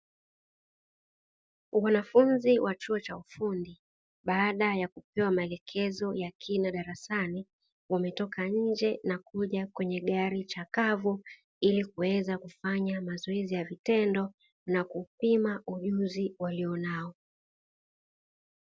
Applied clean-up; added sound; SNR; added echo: none; none; none; none.